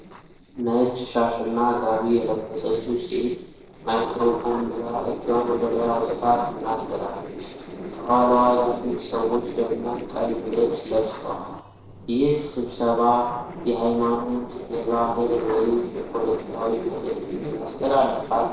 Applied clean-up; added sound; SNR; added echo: neural separator model SepFormer DNS4.